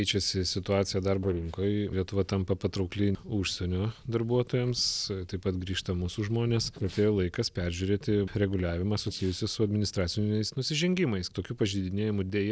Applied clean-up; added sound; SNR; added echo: neural separator model SepFormer DNS4.